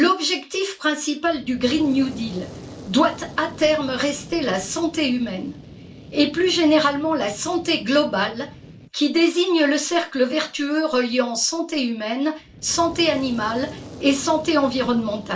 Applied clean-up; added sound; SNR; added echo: none; Fire; 18 dB; reverberation time 0.2 s.